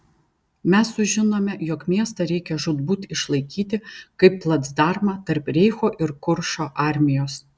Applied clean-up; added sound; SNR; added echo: none; none; none; none.